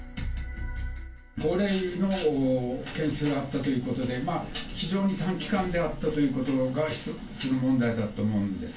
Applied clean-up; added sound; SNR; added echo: none; none; none; reverberation time 0.2 s.